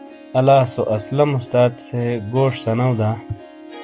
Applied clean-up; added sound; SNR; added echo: none; Harp; 18 dB; none.